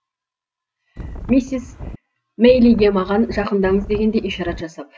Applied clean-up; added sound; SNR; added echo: none; Wind; 13 dB; none.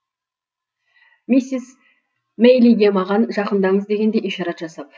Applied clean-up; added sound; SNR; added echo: none; none; none; none.